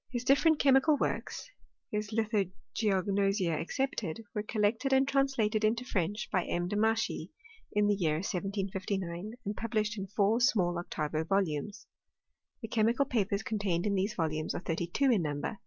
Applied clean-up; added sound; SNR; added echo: none; none; none; none.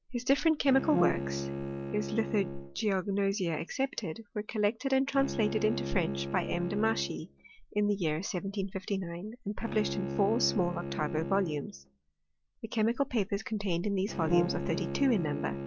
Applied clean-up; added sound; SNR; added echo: none; Brass instrument + Bowed string instrument; 6 dB; none.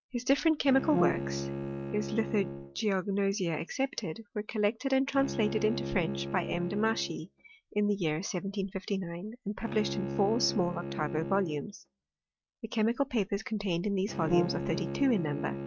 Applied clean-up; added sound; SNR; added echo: neural mask model RNNoise.